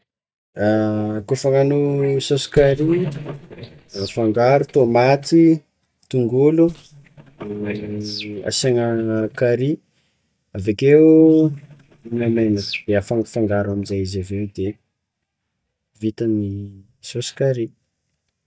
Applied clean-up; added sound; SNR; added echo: neural mask model DeepFilterNet 3.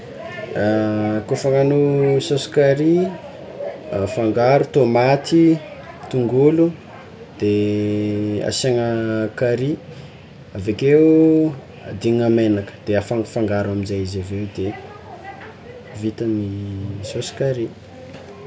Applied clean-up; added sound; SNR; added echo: none; none; none; none.